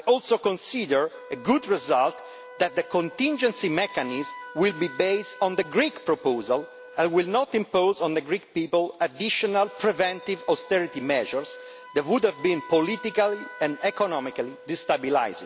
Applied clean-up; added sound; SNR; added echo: none; Wind instrument, woodwind instrument; 18 dB; none.